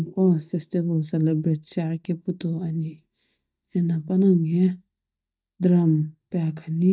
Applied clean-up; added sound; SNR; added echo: neural mask model DeepFilterNet 3.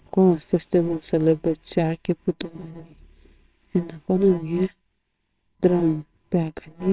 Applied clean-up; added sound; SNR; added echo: neural separator model SepFormer WHAMR!.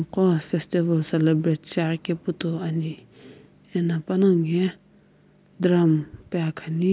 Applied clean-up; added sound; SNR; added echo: none; none; none; none.